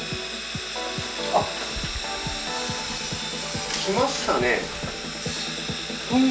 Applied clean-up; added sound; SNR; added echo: none; Sawing; 4 dB; none.